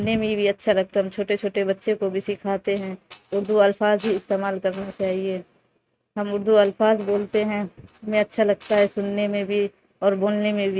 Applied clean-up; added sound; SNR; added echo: neural mask model RNNoise.